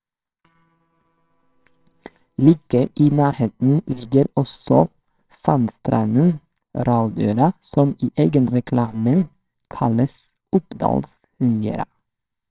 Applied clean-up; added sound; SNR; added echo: neural separator model SepFormer WHAMR!.